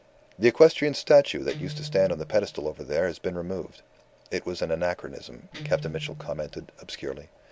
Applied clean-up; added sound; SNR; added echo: none; Guitar; 17 dB; none.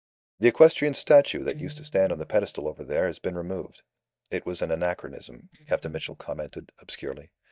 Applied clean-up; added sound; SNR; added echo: neural mask model DeepFilterNet 3.